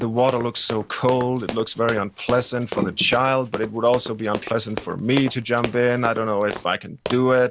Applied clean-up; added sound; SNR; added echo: none; Run; 11 dB; none.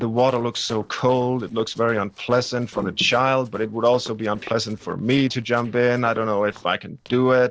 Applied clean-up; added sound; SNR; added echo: neural separator model SepFormer DNS4.